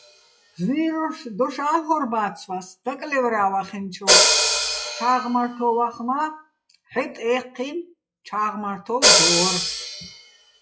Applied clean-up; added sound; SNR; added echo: classical method log-MMSE.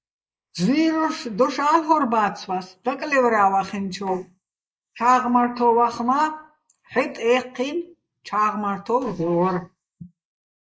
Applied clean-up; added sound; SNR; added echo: neural mask model Resemble Enhance denoiser.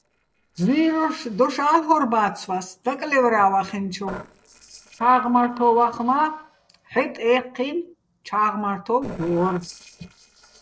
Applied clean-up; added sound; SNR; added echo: neural separator model SepFormer DNS4.